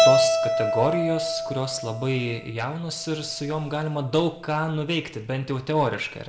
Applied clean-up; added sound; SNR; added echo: none; Keyboard (musical); 0 dB; reverberation time 1.0 s.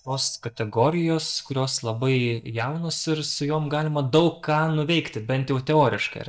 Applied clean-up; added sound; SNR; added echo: neural mask model DeepFilterNet 3.